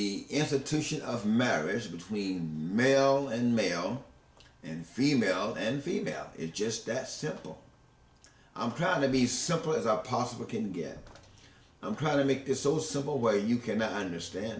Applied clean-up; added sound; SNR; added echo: none; none; none; none.